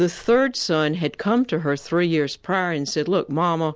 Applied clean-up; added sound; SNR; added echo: none; none; none; none.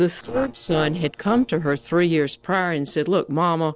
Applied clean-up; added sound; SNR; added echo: neural separator model SepFormer DNS4.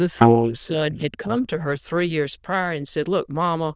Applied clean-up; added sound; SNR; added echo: neural diffusion model UNIVERSE++.